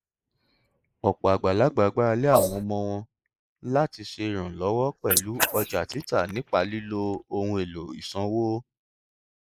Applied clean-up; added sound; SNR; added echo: neural mask model Resemble Enhance denoiser.